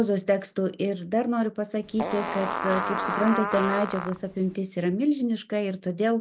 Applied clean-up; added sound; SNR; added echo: none; Fart; 4 dB; none.